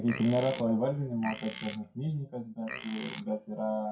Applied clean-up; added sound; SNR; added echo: classical method WPE with log-MMSE.